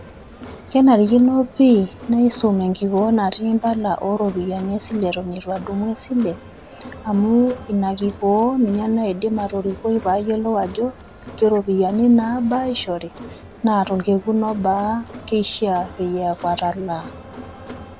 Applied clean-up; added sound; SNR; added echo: none; Crowd; 18 dB; none.